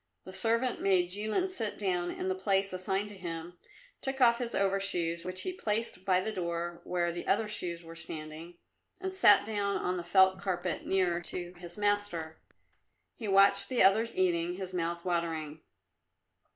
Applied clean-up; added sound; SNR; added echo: neural separator model SepFormer DNS4.